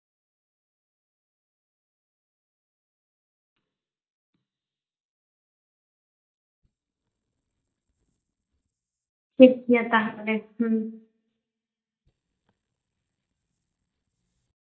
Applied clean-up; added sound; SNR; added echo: neural mask model DeepFilterNet 3.